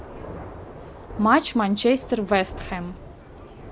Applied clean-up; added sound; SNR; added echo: none; Thunder / Rain; 15 dB; none.